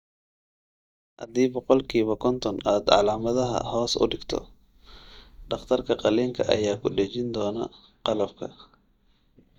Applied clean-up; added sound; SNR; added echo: neural mask model DeepFilterNet 3.